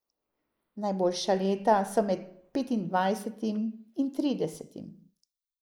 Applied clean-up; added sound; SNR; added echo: neural mask model Resemble Enhance denoiser.